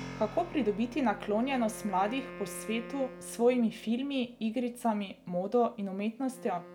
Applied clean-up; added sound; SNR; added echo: none; Wind instrument, woodwind instrument + Keyboard (musical); 15 dB; none.